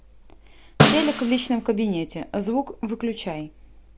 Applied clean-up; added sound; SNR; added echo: none; Snare drum; -2 dB; none.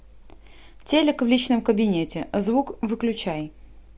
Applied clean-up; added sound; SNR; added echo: none; none; none; none.